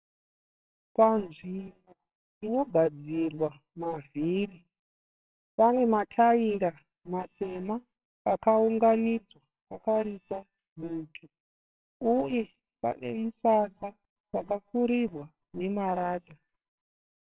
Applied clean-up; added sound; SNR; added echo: neural separator model SepFormer WHAMR!.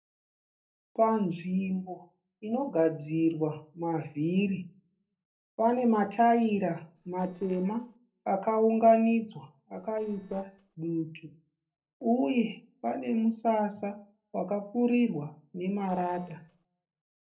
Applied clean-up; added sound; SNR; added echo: neural separator model SepFormer DNS4.